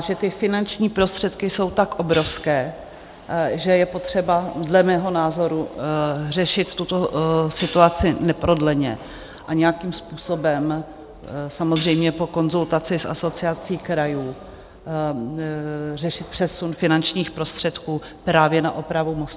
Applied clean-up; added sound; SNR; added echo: none; Hi-hat; 18 dB; none.